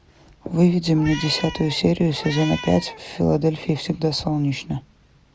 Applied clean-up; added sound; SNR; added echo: none; Meow; 13 dB; none.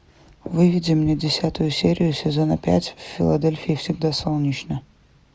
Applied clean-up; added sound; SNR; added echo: none; none; none; none.